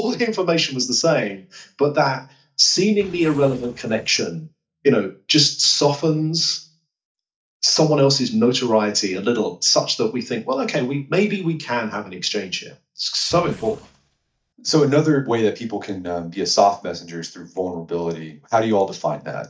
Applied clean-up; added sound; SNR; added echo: neural mask model DeepFilterNet 3.